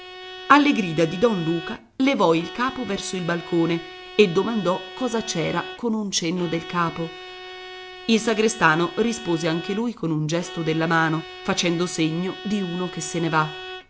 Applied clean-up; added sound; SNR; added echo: none; Bowed string instrument; 14 dB; none.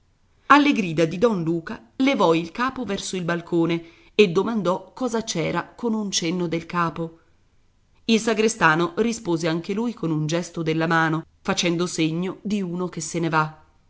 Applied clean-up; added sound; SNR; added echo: none; none; none; none.